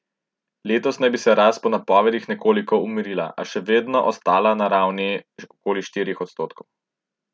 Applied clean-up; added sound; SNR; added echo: none; none; none; none.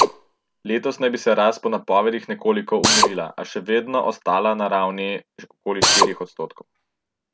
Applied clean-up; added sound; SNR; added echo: none; Drill; 2 dB; none.